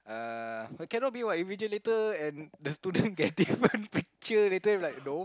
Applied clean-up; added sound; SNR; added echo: none; none; none; none.